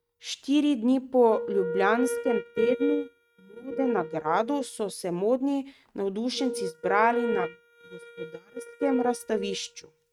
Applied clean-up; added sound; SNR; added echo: neural mask model RNNoise.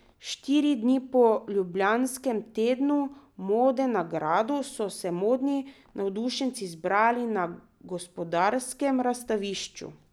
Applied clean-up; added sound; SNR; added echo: none; none; none; none.